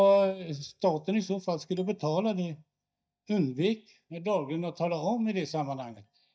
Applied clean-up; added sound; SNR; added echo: neural mask model DeepFilterNet 3.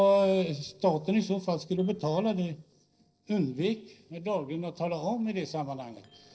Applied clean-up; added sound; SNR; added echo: neural separator model SepFormer DNS4.